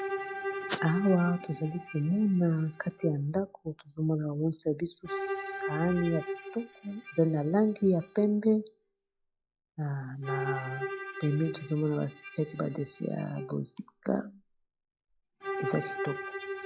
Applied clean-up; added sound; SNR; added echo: classical method log-MMSE.